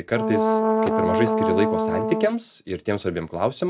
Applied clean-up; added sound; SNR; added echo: none; Brass instrument; -4 dB; none.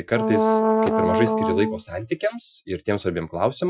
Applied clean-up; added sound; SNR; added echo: classical method Wiener filter.